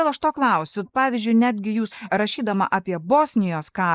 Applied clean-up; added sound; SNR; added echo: neural mask model Resemble Enhance denoiser.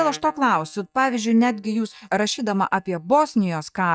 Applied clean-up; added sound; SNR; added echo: neural mask model DeepFilterNet 3.